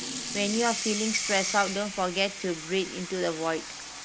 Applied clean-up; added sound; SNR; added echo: none; Sink (filling or washing) / Water tap, faucet; 5 dB; none.